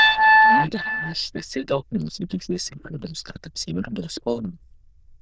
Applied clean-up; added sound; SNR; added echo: neural diffusion model UNIVERSE++.